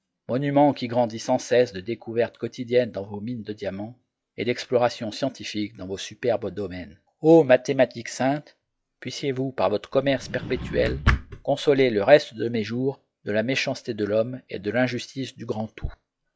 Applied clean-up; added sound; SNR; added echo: classical method log-MMSE.